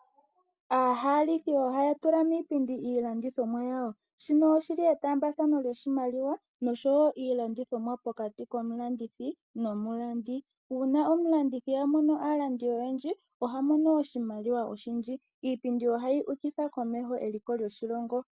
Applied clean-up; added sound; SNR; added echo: none; none; none; none.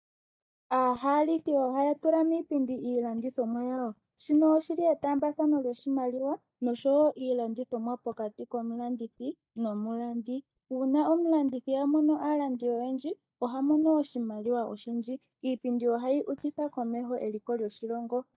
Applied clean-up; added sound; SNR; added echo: neural mask model DeepFilterNet 3.